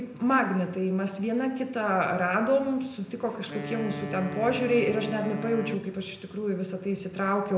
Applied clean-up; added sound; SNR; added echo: none; Wind instrument, woodwind instrument; 10 dB; reverberation time 0.7 s.